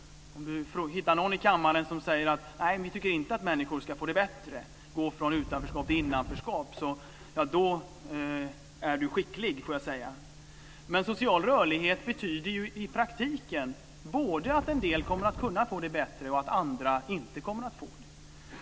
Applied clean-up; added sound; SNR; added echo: none; Wind; 9 dB; none.